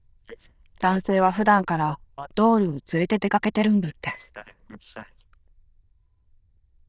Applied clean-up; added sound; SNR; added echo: neural diffusion model UNIVERSE++.